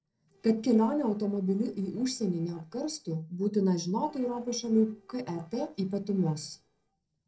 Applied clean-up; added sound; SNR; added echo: neural separator model SepFormer DNS4.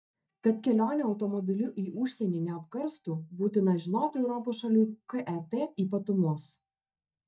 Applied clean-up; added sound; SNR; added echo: neural mask model DeepFilterNet 3.